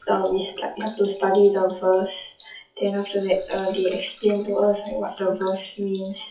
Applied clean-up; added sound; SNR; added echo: classical method WPE with log-MMSE.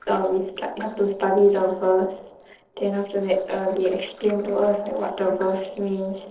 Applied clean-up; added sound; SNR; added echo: neural separator model SepFormer DNS4.